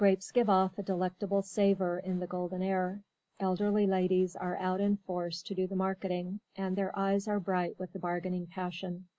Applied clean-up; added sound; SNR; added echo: none; none; none; none.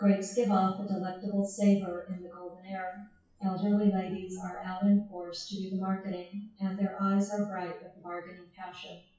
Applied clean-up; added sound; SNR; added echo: classical method WPE with log-MMSE.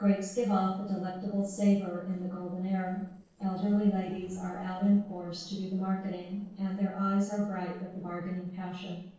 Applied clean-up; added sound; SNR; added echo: neural separator model SepFormer DNS4.